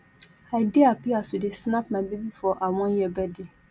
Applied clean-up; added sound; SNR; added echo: none; none; none; none.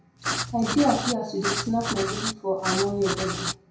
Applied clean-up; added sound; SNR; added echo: none; Writing; 3 dB; reverberation time 0.5 s.